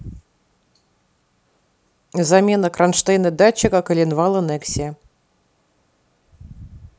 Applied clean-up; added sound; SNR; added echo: none; none; none; none.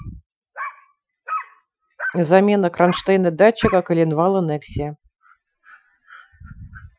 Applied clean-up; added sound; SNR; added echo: classical method Wiener filter.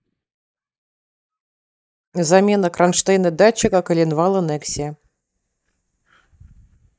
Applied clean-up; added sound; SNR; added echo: neural mask model DeepFilterNet 3.